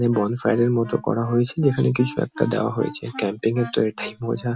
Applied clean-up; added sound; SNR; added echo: none; Wind instrument, woodwind instrument; 18 dB; none.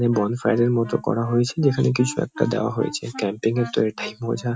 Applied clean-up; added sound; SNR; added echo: neural mask model RNNoise.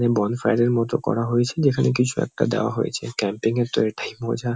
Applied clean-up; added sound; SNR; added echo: none; none; none; none.